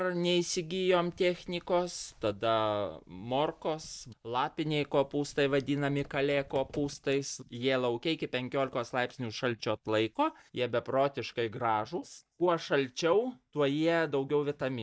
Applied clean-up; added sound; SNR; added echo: neural mask model DeepFilterNet 3.